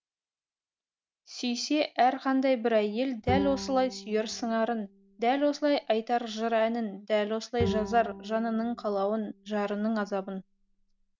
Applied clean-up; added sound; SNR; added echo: none; Bowed string instrument; 10 dB; none.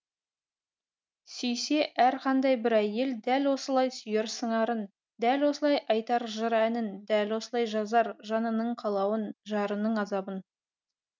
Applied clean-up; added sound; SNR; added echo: none; none; none; none.